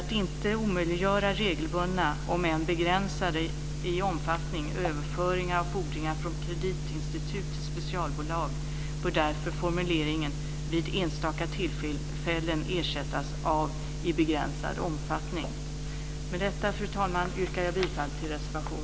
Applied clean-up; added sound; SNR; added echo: none; none; none; none.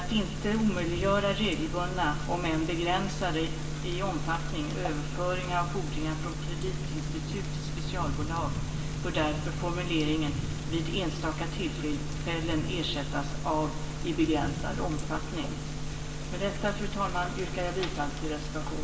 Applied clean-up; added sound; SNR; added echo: none; Thunder / Rain; 12 dB; reverberation time 0.8 s.